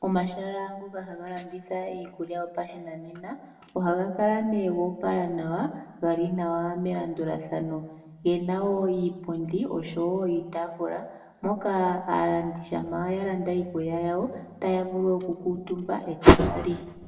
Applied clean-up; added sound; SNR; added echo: none; none; none; reverberation time 0.9 s.